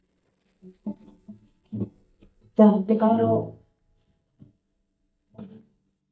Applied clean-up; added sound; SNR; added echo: neural mask model DeepFilterNet 3.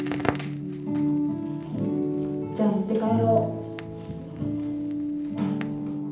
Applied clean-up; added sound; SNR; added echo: none; Crackle; 14 dB; reverberation time 0.8 s.